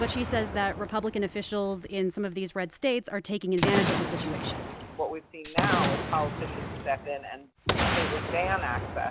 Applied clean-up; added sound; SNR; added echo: none; Boom + Tambourine; 1 dB; none.